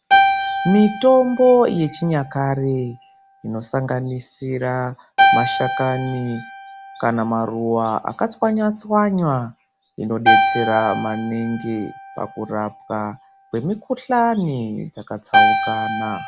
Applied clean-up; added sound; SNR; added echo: none; Keyboard (musical); 2 dB; none.